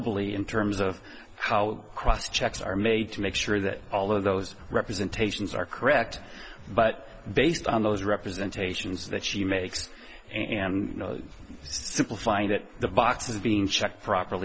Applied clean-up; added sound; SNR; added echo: none; none; none; none.